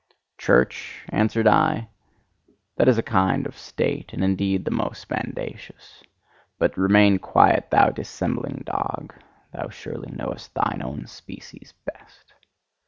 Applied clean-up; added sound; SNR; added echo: none; none; none; none.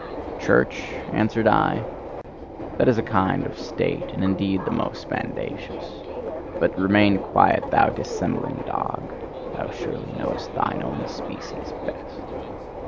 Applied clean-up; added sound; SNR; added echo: none; Subway, metro, underground; 8 dB; none.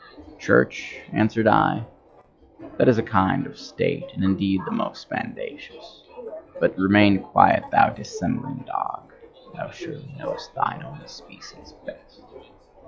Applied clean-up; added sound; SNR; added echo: classical method log-MMSE.